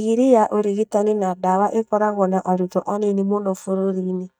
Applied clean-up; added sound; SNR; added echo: neural mask model DeepFilterNet 3.